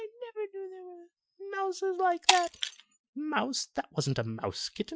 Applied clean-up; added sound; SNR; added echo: classical method Wiener filter.